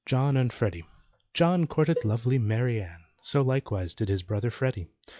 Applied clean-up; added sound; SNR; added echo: classical method log-MMSE.